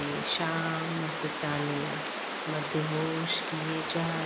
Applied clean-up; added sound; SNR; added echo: none; Water; 2 dB; none.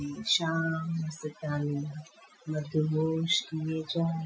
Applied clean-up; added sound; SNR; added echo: classical method Wiener filter.